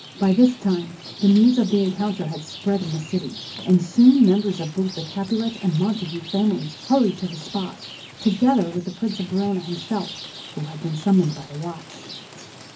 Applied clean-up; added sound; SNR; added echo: none; Rain; 17 dB; reverberation time 0.3 s.